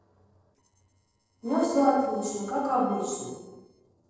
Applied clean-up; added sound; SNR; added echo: neural separator model SepFormer DNS4.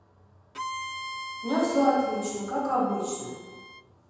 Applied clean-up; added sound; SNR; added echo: none; Bowed string instrument; 11 dB; reverberation time 1.2 s.